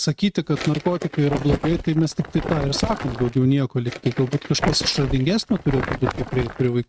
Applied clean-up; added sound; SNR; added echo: neural mask model RNNoise.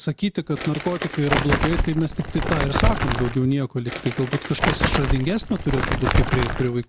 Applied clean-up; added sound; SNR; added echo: none; Crumpling, crinkling; 0 dB; none.